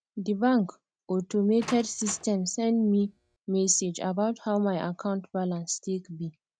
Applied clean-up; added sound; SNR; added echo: none; Door; 18 dB; none.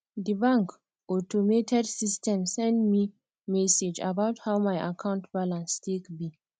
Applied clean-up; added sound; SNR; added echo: none; none; none; none.